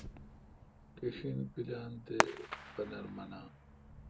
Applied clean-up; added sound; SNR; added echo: none; Fireworks; -1 dB; reverberation time 0.2 s.